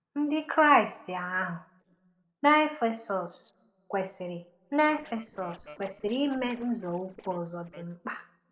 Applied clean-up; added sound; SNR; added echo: neural separator model SepFormer DNS4.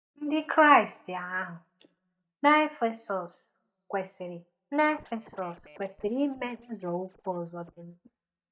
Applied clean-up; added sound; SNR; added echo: neural mask model DeepFilterNet 3.